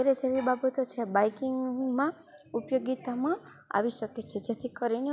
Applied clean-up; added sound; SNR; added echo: none; none; none; none.